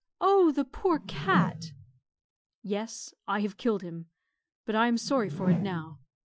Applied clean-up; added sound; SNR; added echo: classical method Wiener filter.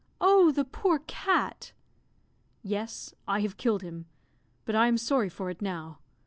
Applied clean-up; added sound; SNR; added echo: none; none; none; none.